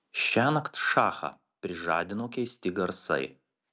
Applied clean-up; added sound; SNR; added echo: none; none; none; none.